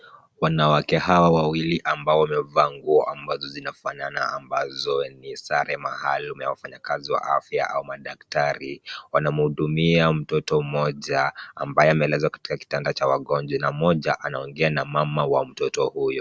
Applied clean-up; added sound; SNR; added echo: none; none; none; none.